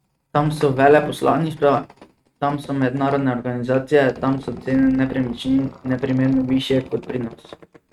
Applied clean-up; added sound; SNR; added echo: neural mask model RNNoise.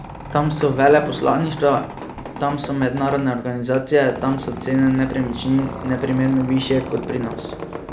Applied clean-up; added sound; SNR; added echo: none; Squeak; 12 dB; none.